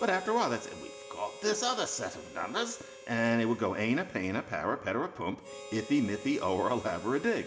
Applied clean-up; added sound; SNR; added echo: none; Harmonica; 16 dB; reverberation time 0.8 s.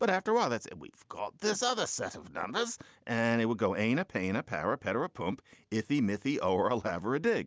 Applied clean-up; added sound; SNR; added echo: none; none; none; none.